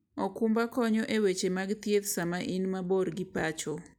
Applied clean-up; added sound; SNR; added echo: none; none; none; none.